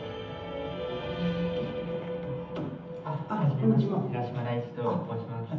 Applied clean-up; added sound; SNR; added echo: none; none; none; reverberation time 0.8 s.